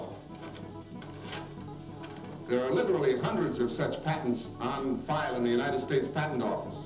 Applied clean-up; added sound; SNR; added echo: none; Acoustic guitar; 13 dB; reverberation time 1.2 s.